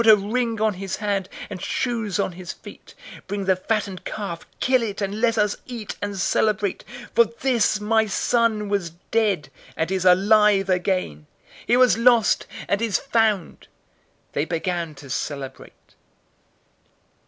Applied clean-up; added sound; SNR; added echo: none; none; none; none.